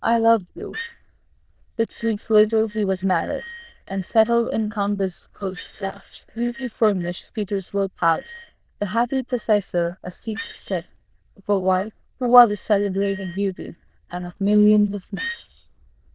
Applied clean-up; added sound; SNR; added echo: neural diffusion model UNIVERSE++.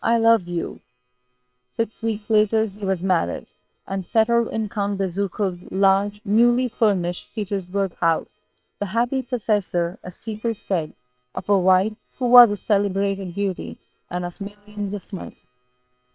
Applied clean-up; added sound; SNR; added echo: neural separator model SepFormer WHAM!.